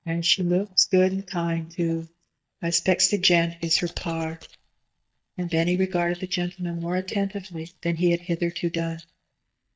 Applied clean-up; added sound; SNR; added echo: neural mask model DeepFilterNet 3.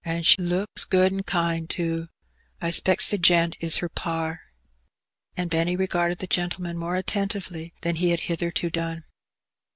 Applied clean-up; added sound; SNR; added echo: none; none; none; none.